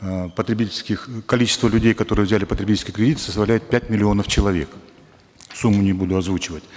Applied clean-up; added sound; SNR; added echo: none; none; none; none.